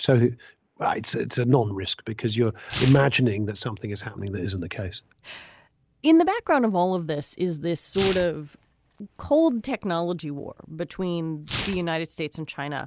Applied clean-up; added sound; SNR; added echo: none; Tearing; 14 dB; none.